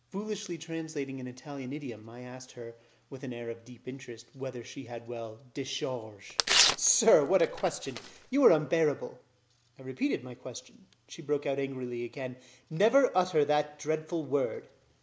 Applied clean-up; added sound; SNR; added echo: none; Tearing; 0 dB; none.